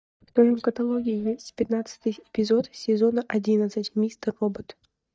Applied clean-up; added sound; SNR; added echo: neural mask model DeepFilterNet 3.